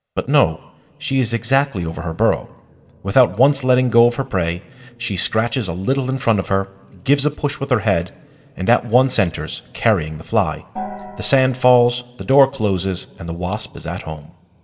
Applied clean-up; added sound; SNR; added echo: none; Gong; 12 dB; reverberation time 1.0 s.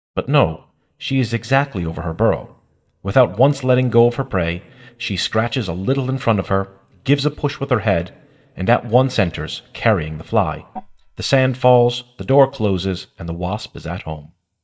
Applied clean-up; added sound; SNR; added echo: neural mask model DeepFilterNet 3.